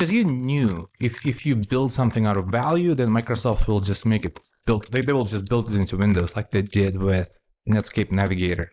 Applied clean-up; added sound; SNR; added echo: neural mask model Resemble Enhance denoiser.